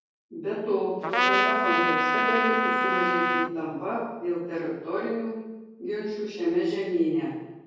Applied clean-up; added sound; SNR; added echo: none; Trumpet; -4 dB; reverberation time 1.3 s.